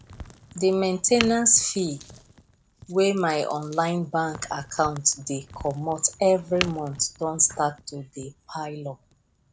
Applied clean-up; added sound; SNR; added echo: none; Crack + Coin (dropping); 15 dB; none.